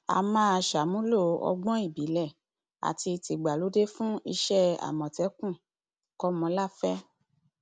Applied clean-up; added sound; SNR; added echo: none; none; none; none.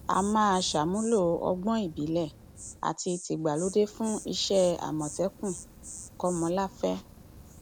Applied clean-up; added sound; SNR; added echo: none; Fire + Insect; 16 dB; none.